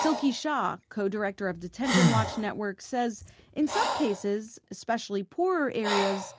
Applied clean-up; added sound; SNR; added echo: none; Breathing; 3 dB; none.